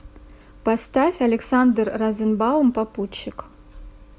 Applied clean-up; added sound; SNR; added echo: none; none; none; none.